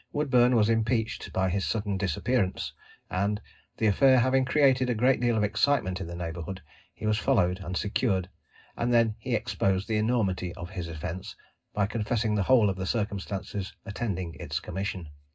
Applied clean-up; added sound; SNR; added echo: none; none; none; reverberation time 0.2 s.